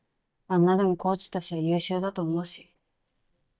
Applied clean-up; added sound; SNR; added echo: neural mask model DeepFilterNet 3.